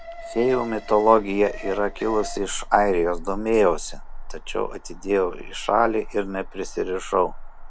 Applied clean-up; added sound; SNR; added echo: none; Alarm; 10 dB; none.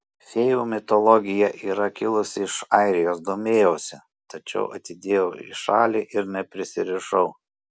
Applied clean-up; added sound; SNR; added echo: none; none; none; none.